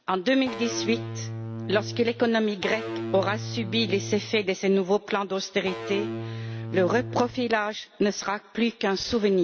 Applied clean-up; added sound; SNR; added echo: none; Electric guitar / Bass guitar; 8 dB; none.